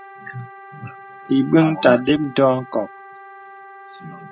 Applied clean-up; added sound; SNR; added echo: none; Wind instrument, woodwind instrument; 19 dB; none.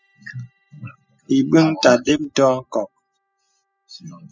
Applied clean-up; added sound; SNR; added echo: classical method spectral subtraction.